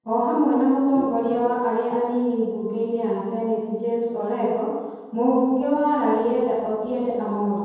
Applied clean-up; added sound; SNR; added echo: none; none; none; reverberation time 1.2 s.